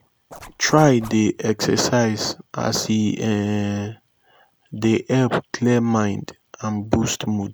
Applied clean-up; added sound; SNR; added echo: none; Zipper (clothing); 19 dB; none.